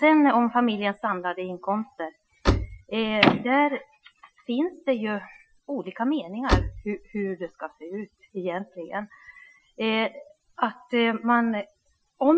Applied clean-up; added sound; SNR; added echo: classical method Wiener filter.